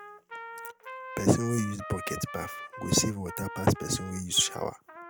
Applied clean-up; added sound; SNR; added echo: none; Trumpet; 12 dB; none.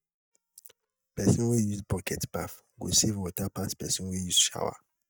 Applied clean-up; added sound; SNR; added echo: neural mask model DeepFilterNet 3.